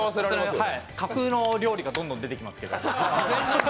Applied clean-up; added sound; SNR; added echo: none; Rattle / Keys jangling; 19 dB; none.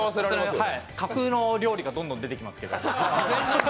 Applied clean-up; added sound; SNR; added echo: none; none; none; none.